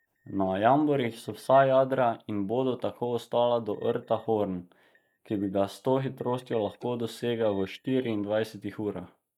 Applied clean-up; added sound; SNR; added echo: neural mask model DeepFilterNet 3.